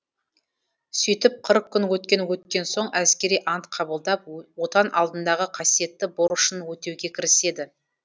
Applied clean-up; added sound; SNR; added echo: none; none; none; none.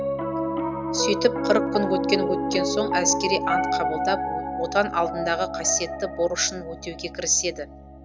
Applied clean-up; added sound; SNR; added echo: none; Piano; 1 dB; none.